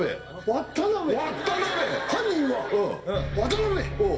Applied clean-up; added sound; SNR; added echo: none; none; none; reverberation time 0.7 s.